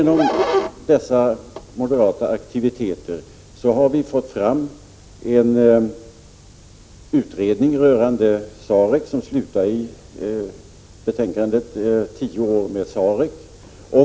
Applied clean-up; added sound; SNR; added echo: none; none; none; none.